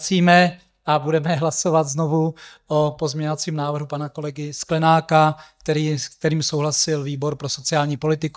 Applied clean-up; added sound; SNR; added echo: neural mask model DeepFilterNet 3.